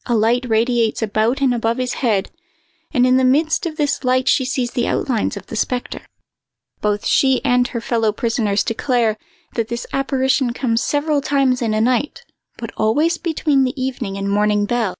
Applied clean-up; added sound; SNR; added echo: none; none; none; none.